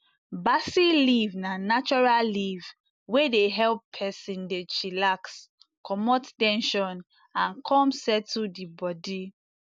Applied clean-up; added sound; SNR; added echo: none; none; none; none.